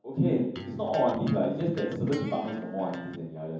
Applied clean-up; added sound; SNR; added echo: none; Electric guitar; 15 dB; reverberation time 0.9 s.